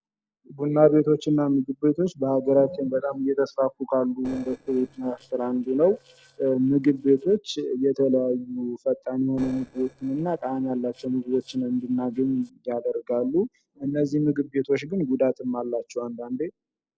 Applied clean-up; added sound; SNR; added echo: neural separator model SepFormer DNS4.